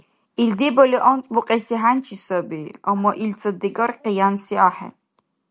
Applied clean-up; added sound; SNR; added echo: none; none; none; none.